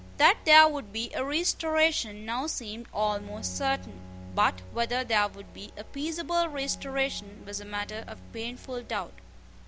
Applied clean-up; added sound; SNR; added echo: none; Bowed string instrument; 19 dB; none.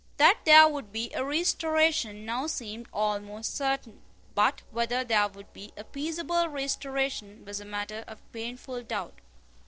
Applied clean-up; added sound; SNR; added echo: neural separator model SepFormer DNS4.